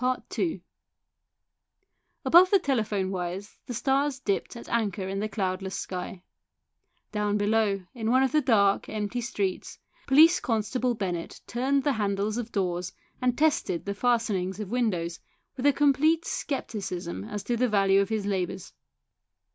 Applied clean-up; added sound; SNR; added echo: none; none; none; none.